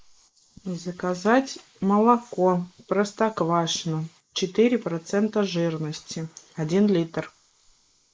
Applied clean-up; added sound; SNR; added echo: neural mask model Resemble Enhance denoiser.